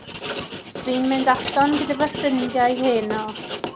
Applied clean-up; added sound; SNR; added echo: none; Writing; 5 dB; none.